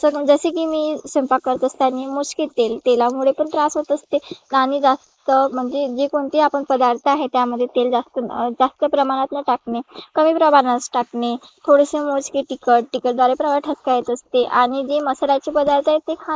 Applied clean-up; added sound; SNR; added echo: neural mask model Resemble Enhance denoiser.